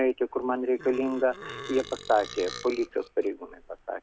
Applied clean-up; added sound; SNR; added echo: none; Burping, eructation; 16 dB; none.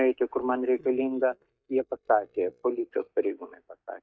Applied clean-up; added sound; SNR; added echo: neural mask model DeepFilterNet 3.